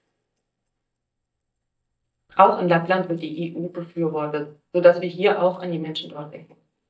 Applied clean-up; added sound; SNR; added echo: neural mask model DeepFilterNet 3.